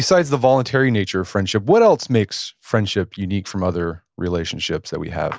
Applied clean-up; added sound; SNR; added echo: none; none; none; none.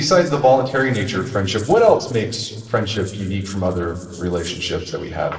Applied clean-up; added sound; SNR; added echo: neural separator model SepFormer DNS4.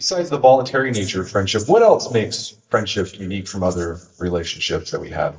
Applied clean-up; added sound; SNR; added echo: neural mask model DeepFilterNet 3.